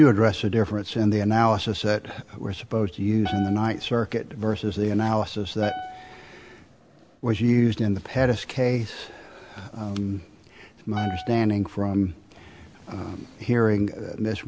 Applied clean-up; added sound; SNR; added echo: none; Piano; 13 dB; none.